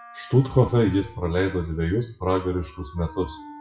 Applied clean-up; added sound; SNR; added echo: classical method WPE with log-MMSE.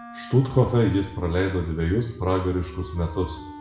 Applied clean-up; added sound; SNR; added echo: none; Wind instrument, woodwind instrument; 18 dB; reverberation time 0.7 s.